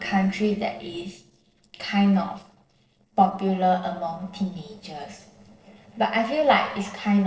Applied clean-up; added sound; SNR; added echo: neural separator model SepFormer DNS4.